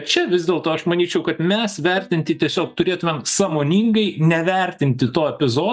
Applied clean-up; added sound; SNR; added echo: neural mask model DeepFilterNet 3.